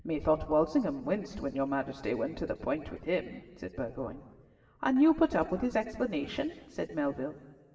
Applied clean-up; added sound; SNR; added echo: none; none; none; reverberation time 2.8 s.